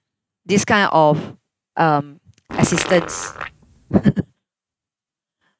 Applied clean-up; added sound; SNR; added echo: neural mask model RNNoise.